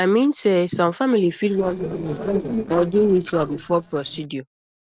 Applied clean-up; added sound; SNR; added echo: neural separator model SepFormer DNS4.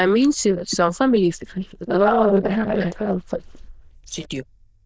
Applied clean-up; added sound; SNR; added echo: neural diffusion model UNIVERSE++.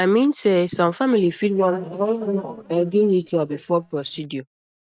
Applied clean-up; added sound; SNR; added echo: neural mask model DeepFilterNet 3.